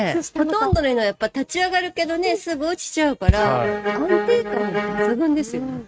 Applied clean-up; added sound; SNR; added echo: neural mask model RNNoise.